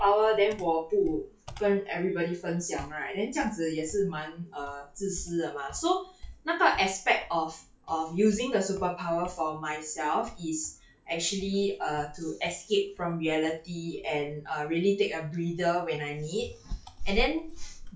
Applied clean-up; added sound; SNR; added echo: classical method log-MMSE.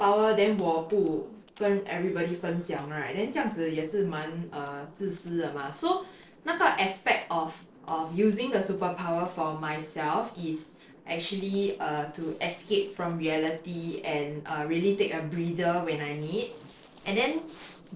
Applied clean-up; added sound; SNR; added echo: neural separator model SepFormer DNS4.